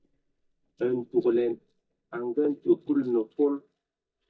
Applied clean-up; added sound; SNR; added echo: neural mask model DeepFilterNet 3.